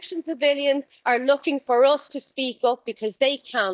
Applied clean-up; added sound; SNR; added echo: neural mask model DeepFilterNet 3.